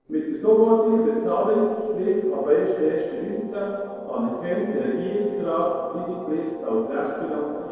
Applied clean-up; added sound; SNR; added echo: neural separator model SepFormer DNS4.